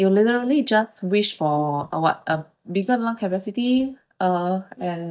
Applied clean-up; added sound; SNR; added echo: neural mask model DeepFilterNet 3.